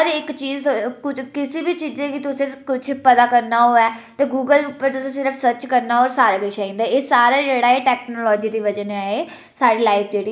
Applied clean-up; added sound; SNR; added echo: none; none; none; none.